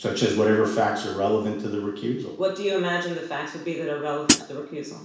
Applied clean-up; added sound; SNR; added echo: none; Hi-hat; -5 dB; reverberation time 0.7 s.